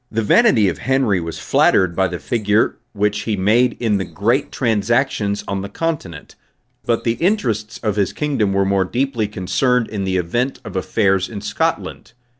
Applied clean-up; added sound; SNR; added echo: neural separator model SepFormer DNS4.